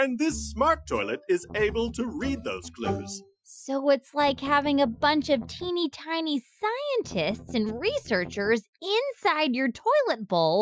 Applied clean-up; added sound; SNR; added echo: classical method Wiener filter.